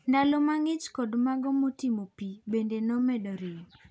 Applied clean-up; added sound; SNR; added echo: none; none; none; none.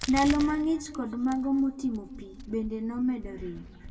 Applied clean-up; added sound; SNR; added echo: none; Crack; 13 dB; reverberation time 1.9 s.